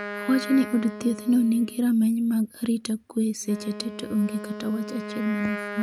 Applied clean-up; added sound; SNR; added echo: none; Wind instrument, woodwind instrument; 12 dB; none.